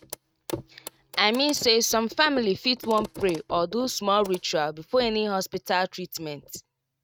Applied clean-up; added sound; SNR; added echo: neural mask model RNNoise.